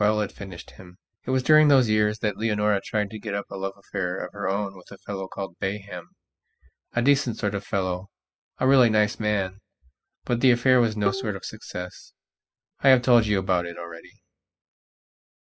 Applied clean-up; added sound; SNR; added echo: classical method spectral subtraction.